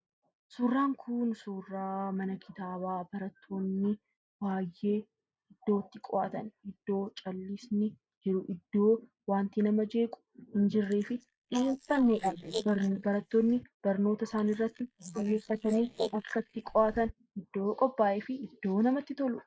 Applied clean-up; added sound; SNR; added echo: neural mask model Resemble Enhance denoiser.